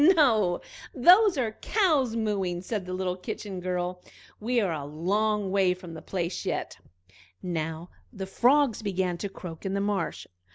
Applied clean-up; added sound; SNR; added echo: none; none; none; none.